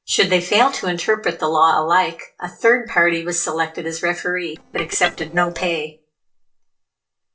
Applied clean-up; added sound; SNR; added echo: neural separator model SepFormer DNS4.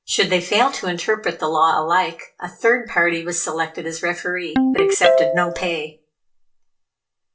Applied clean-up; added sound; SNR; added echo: none; Ringtone; 3 dB; reverberation time 0.2 s.